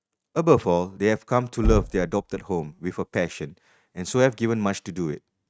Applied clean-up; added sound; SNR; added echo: neural mask model RNNoise.